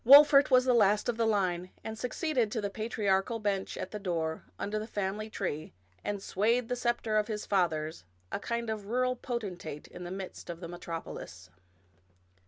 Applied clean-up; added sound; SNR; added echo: none; none; none; none.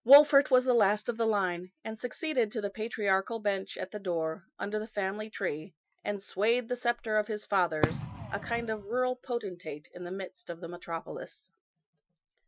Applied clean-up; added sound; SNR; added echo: classical method Wiener filter.